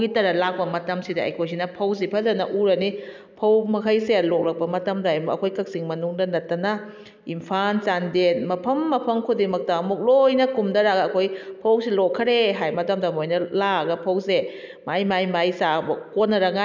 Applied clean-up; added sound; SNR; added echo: none; none; none; none.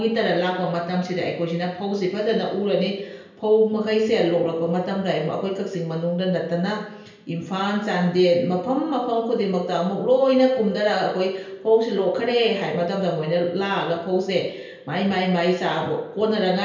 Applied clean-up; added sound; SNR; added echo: none; none; none; reverberation time 0.5 s.